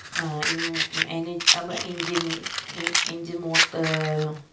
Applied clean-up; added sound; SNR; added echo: none; Fire; -3 dB; reverberation time 0.3 s.